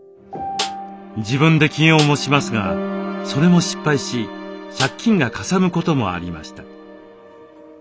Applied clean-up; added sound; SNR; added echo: none; Snare drum; 14 dB; none.